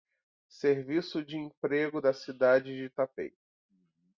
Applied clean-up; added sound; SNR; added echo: none; none; none; none.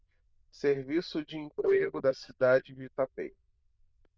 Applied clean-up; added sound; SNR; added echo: neural diffusion model UNIVERSE++.